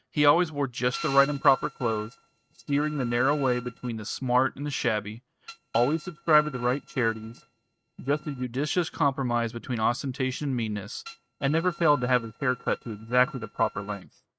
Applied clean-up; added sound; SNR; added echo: neural mask model RNNoise.